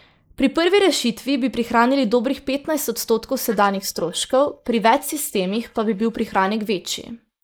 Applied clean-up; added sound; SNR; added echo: neural mask model Resemble Enhance denoiser.